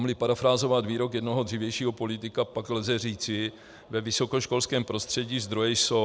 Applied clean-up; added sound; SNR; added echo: none; none; none; none.